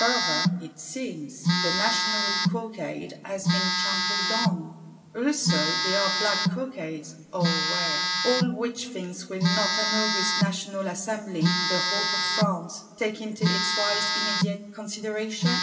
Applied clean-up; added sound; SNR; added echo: none; Telephone; -4 dB; reverberation time 2.7 s.